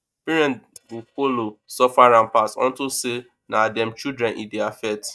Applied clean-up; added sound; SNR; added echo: neural mask model DeepFilterNet 3.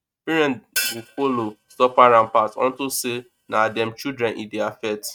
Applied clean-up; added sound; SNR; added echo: neural mask model RNNoise.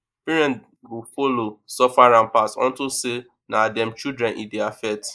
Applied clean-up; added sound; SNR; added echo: neural mask model Resemble Enhance denoiser.